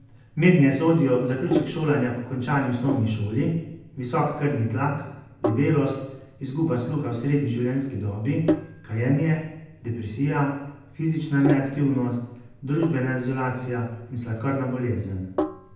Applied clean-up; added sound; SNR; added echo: none; Sink (filling or washing); 11 dB; reverberation time 0.8 s.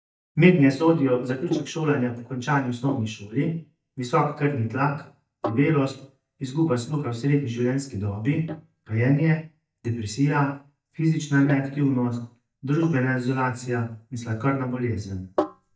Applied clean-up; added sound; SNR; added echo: neural mask model DeepFilterNet 3.